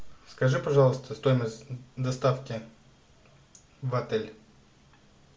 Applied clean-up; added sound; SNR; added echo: none; none; none; none.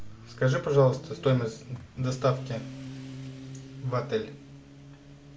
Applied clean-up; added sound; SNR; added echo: none; Motorcycle; 14 dB; none.